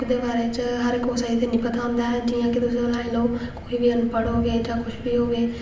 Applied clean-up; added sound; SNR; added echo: none; Thunder / Rain; 15 dB; reverberation time 0.8 s.